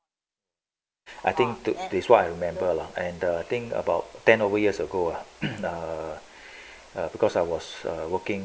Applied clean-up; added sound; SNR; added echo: none; none; none; none.